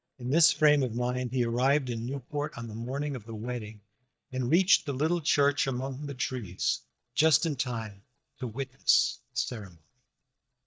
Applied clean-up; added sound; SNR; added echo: neural mask model DeepFilterNet 3.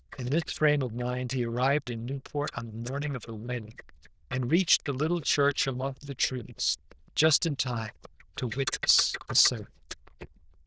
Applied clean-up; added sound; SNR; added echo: neural diffusion model UNIVERSE++.